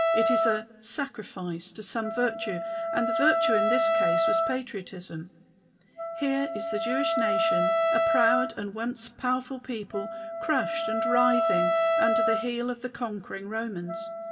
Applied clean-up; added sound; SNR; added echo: none; Wind instrument, woodwind instrument; -3 dB; reverberation time 2.1 s.